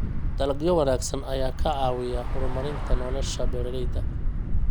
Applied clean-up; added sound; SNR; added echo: none; Traffic noise, roadway noise / Bus; -3 dB; none.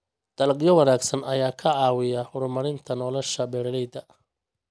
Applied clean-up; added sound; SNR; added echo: none; none; none; none.